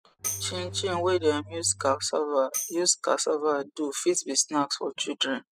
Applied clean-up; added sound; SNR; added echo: classical method spectral subtraction.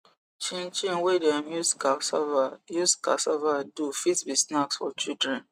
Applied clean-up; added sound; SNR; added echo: none; none; none; none.